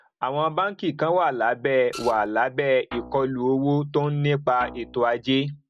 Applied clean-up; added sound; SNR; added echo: none; Guitar + Printer; 17 dB; none.